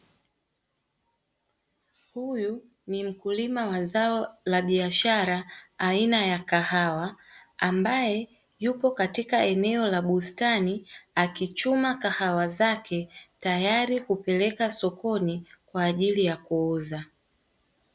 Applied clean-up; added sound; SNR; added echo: none; none; none; none.